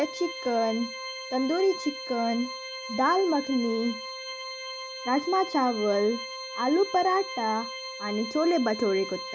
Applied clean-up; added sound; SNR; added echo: none; Organ; 10 dB; none.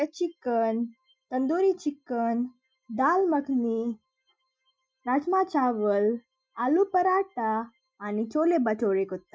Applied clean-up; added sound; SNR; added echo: classical method Wiener filter.